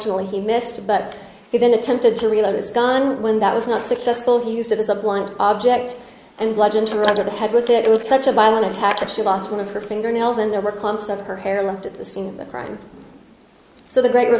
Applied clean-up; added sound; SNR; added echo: neural mask model Resemble Enhance denoiser.